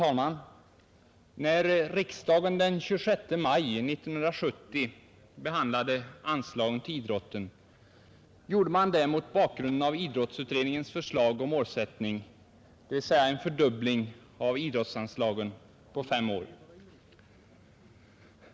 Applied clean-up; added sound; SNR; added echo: none; none; none; none.